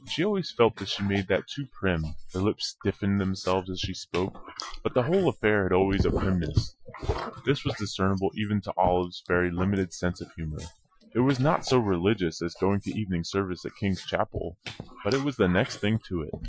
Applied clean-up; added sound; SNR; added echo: classical method Wiener filter.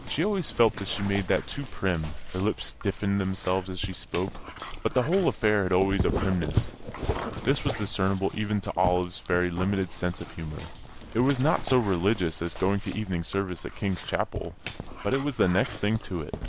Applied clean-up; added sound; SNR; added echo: none; Dog; 9 dB; none.